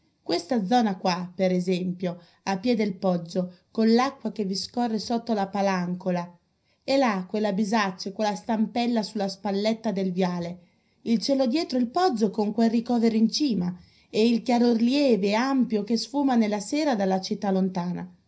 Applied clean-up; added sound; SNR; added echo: none; none; none; reverberation time 0.4 s.